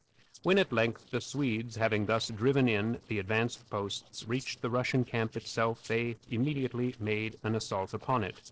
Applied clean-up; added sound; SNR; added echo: neural separator model SepFormer DNS4.